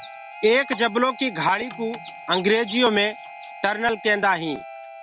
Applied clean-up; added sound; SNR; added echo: none; Harmonica; 16 dB; none.